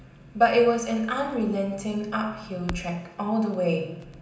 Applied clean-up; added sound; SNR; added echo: none; Crackle; 20 dB; reverberation time 0.9 s.